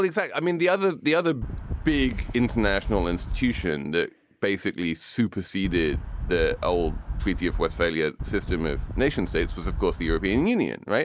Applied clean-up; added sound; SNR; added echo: none; Wind; 5 dB; none.